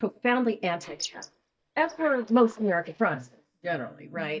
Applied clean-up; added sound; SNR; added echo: neural mask model DeepFilterNet 3.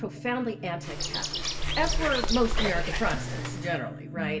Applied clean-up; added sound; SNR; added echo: none; Bird; -1 dB; reverberation time 1.6 s.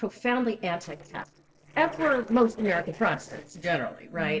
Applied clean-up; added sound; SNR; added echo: neural separator model SepFormer DNS4.